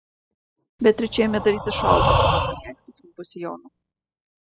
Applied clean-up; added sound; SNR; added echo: classical method spectral subtraction.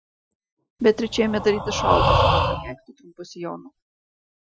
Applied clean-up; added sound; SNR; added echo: classical method Wiener filter.